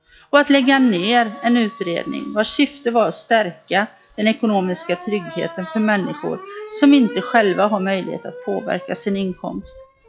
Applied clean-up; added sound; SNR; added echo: classical method log-MMSE.